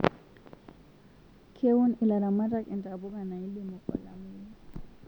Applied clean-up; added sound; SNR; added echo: none; none; none; none.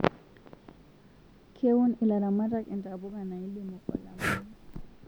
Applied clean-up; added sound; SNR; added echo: none; Breathing; 10 dB; none.